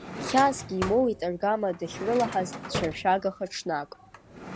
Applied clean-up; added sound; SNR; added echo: none; Drawer open or close; 10 dB; none.